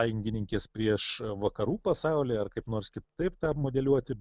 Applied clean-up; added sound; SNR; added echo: none; none; none; none.